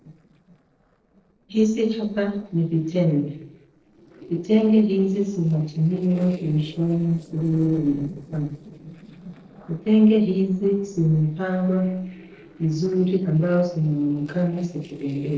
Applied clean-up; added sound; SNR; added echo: neural separator model SepFormer DNS4.